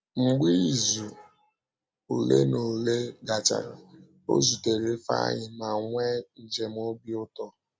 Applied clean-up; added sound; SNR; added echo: none; none; none; none.